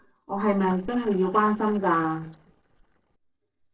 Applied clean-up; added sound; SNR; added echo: neural separator model SepFormer DNS4.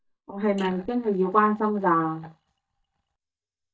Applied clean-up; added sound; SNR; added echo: neural mask model DeepFilterNet 3.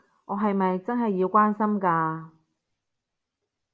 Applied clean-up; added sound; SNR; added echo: none; none; none; none.